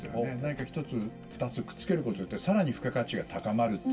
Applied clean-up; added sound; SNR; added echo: none; Door; 15 dB; reverberation time 0.2 s.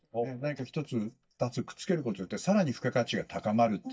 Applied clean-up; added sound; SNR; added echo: neural mask model DeepFilterNet 3.